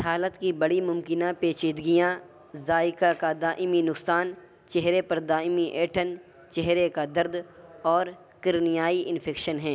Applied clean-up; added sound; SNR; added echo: none; none; none; none.